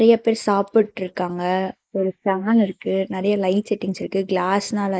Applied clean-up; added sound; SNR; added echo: neural mask model Resemble Enhance denoiser.